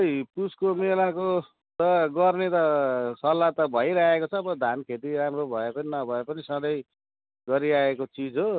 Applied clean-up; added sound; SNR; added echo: none; none; none; none.